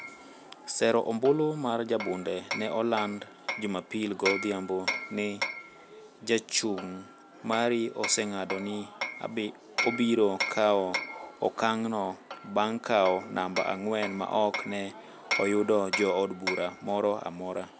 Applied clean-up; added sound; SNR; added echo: none; Hammer; 9 dB; none.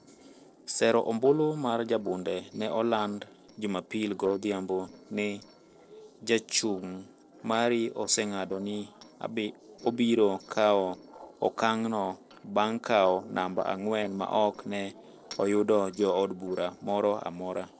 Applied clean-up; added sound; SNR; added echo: neural separator model SepFormer DNS4.